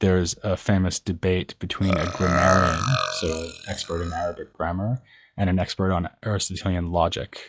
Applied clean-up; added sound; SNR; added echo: classical method log-MMSE.